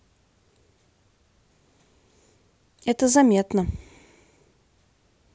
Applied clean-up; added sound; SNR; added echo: none; none; none; none.